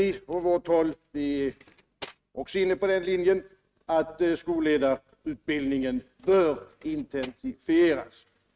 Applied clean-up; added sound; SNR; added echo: neural mask model RNNoise.